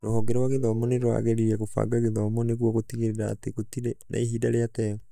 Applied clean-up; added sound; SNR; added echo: neural mask model DeepFilterNet 3.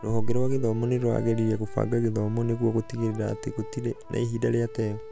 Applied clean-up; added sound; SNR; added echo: none; Accordion; 19 dB; none.